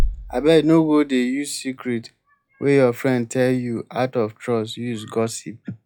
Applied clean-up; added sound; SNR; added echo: classical method log-MMSE.